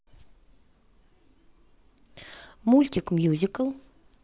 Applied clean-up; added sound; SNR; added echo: none; none; none; none.